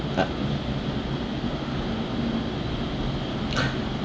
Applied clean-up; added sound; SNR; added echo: none; none; none; none.